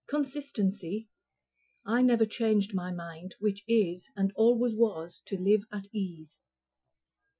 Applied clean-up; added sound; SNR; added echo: classical method Wiener filter.